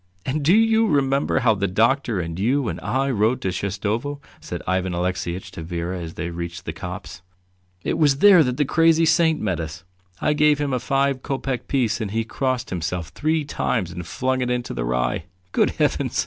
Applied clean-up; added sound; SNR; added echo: none; none; none; none.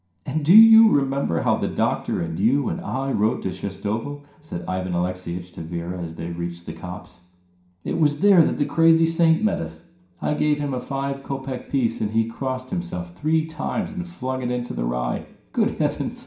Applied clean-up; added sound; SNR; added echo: none; none; none; reverberation time 0.5 s.